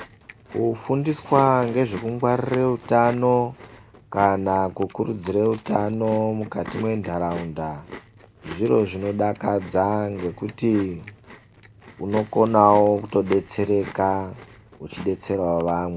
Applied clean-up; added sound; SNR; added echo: none; Chewing, mastication; 18 dB; none.